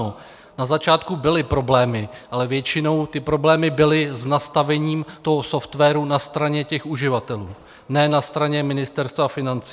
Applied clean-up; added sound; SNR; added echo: none; none; none; none.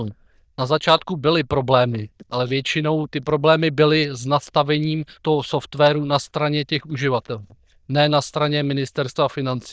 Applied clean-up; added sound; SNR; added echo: neural diffusion model UNIVERSE++.